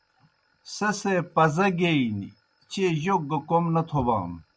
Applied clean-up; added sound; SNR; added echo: none; none; none; none.